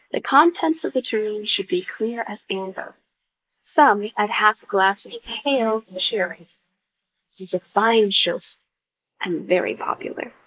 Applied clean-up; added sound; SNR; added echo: neural mask model Resemble Enhance denoiser.